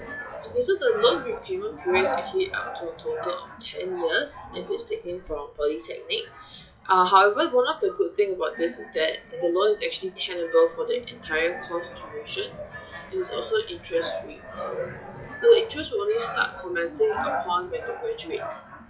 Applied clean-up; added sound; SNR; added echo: classical method log-MMSE.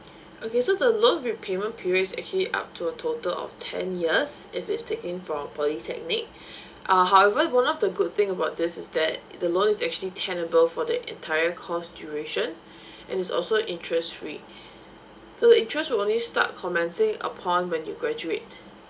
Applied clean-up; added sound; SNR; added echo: none; none; none; none.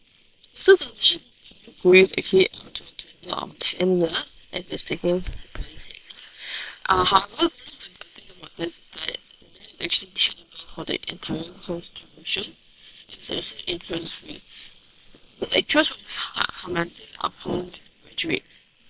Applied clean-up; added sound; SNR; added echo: neural separator model SepFormer WHAM!.